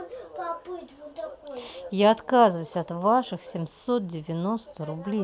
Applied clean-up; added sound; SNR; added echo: none; none; none; none.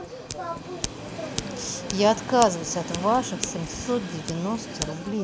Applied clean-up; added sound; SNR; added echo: none; Train + Scissors; 7 dB; none.